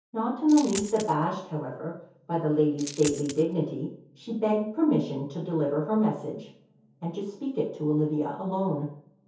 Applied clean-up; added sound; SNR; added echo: none; Coin (dropping); 11 dB; reverberation time 0.6 s.